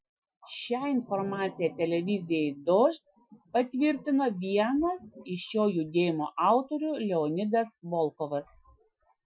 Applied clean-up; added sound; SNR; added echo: classical method Wiener filter.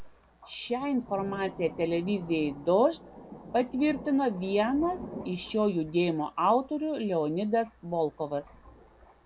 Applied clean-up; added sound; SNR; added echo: none; Thunder; 17 dB; none.